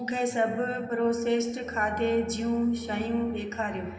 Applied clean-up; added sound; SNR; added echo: none; Bowed string instrument; 18 dB; reverberation time 0.9 s.